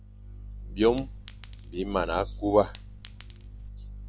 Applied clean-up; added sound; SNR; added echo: none; Chink, clink; 10 dB; none.